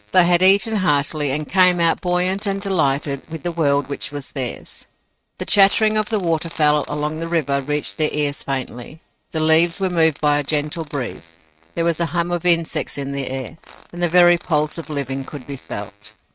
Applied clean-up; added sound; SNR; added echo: neural mask model RNNoise.